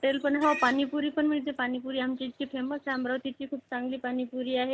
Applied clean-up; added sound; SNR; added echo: none; Livestock, farm animals, working animals; 19 dB; none.